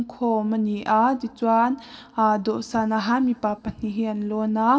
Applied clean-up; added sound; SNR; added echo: none; none; none; reverberation time 2.1 s.